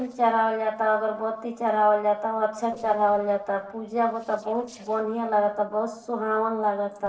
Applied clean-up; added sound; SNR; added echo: neural separator model SepFormer DNS4.